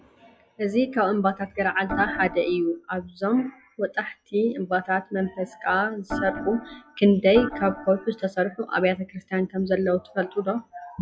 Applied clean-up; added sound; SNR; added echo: classical method log-MMSE.